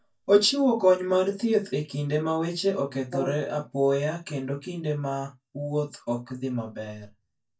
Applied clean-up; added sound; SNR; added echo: neural mask model DeepFilterNet 3.